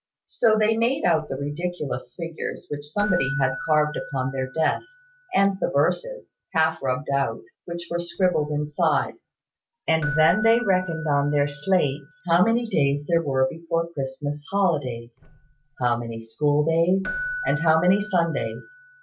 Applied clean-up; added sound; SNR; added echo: none; Keyboard (musical); 14 dB; none.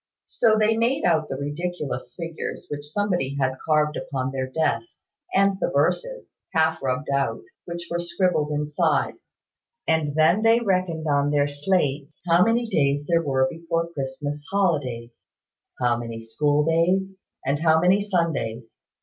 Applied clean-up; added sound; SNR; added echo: none; none; none; none.